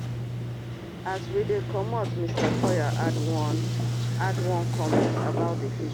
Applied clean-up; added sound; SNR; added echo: none; Sliding door; -5 dB; none.